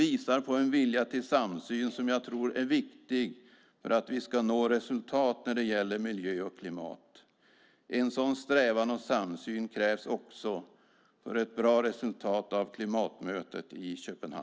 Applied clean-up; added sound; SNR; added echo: none; none; none; none.